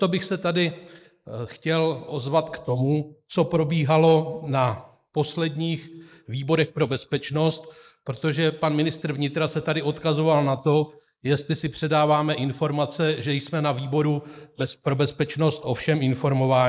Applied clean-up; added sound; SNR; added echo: neural mask model Resemble Enhance denoiser.